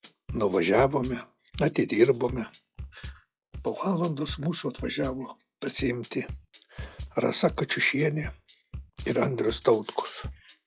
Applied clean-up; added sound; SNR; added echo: classical method log-MMSE.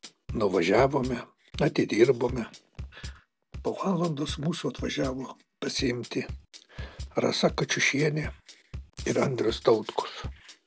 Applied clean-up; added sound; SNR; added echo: none; Bass drum / Drum kit; 15 dB; none.